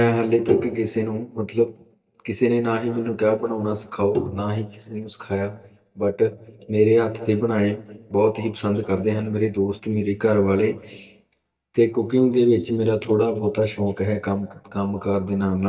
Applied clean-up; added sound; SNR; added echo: neural mask model DeepFilterNet 3.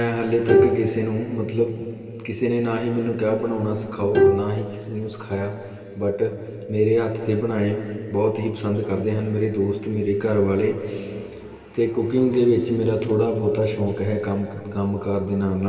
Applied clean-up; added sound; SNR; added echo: none; Bowed string instrument; 3 dB; reverberation time 2.6 s.